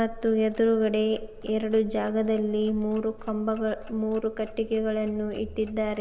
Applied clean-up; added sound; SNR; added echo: none; Clock; 17 dB; none.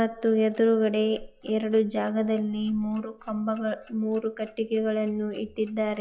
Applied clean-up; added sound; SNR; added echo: classical method log-MMSE.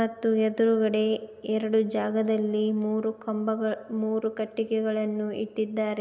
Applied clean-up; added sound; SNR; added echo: none; none; none; none.